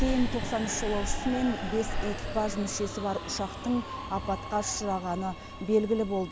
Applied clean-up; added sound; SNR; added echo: none; Subway, metro, underground; 4 dB; none.